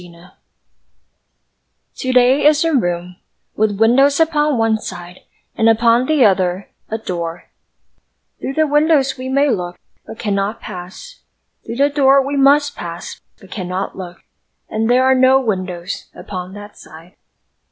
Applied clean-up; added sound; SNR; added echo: none; none; none; none.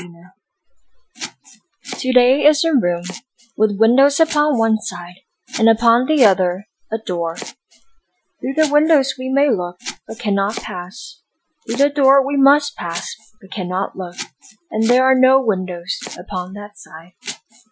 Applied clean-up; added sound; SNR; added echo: classical method Wiener filter.